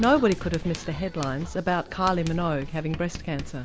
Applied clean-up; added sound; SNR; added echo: none; Writing; 12 dB; none.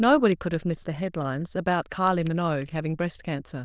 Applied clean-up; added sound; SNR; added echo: neural diffusion model UNIVERSE++.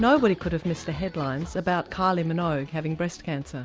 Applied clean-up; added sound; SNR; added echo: none; none; none; none.